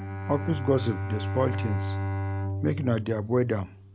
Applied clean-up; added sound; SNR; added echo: none; Bowed string instrument; 3 dB; none.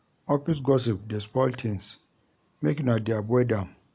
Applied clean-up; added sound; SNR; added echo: none; none; none; none.